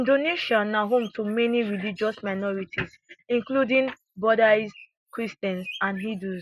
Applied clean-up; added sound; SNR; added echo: neural mask model Resemble Enhance denoiser.